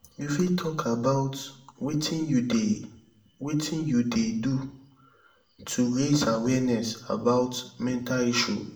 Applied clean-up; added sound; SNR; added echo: none; none; none; reverberation time 0.4 s.